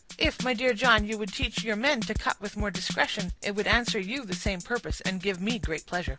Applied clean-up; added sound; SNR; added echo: none; Drum kit; 8 dB; none.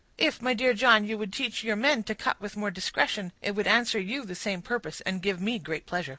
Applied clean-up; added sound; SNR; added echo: none; none; none; none.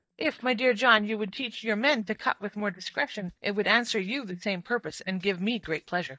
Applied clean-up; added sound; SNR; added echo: neural mask model DeepFilterNet 3.